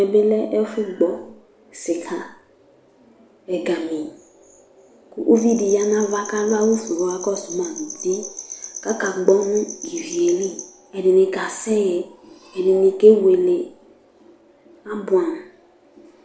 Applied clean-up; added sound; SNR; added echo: none; none; none; none.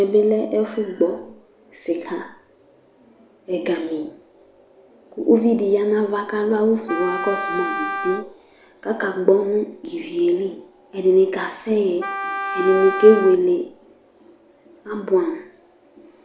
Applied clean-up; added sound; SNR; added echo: none; Wind instrument, woodwind instrument; 7 dB; none.